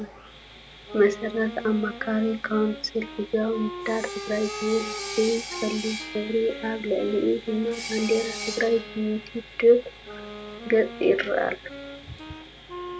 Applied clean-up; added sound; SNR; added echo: none; Wind instrument, woodwind instrument + Sawing; 11 dB; none.